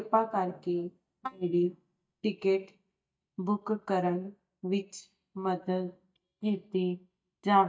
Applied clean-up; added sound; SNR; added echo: neural mask model DeepFilterNet 3.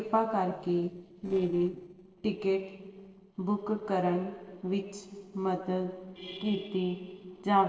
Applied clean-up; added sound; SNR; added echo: neural separator model SepFormer DNS4.